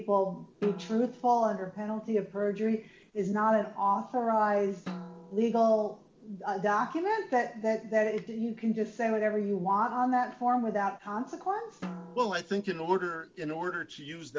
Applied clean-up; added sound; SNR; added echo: none; Drum; 17 dB; none.